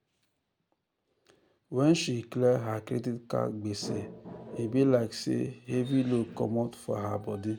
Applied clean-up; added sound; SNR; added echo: none; none; none; none.